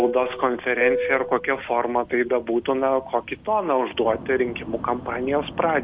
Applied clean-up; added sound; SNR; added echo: none; Fixed-wing aircraft, airplane; 9 dB; none.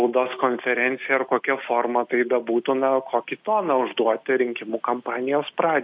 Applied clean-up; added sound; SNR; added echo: none; none; none; none.